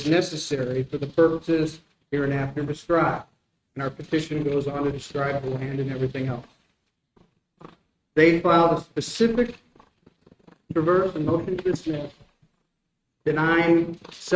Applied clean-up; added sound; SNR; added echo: neural mask model RNNoise.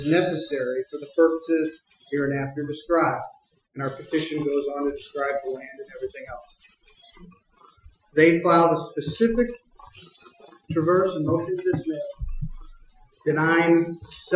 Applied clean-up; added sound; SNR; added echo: classical method Wiener filter.